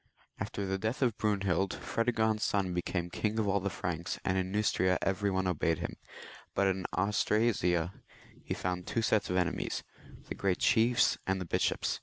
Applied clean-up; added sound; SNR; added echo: none; none; none; none.